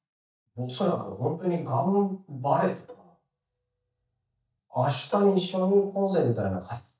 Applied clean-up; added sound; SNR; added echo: neural mask model DeepFilterNet 3.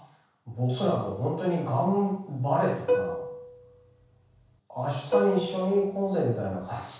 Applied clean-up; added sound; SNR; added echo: none; Plucked string instrument; 4 dB; reverberation time 0.7 s.